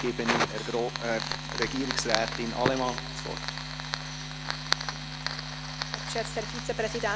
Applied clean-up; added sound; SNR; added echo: none; Fire; 2 dB; none.